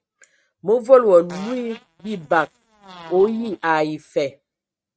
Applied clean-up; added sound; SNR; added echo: neural mask model RNNoise.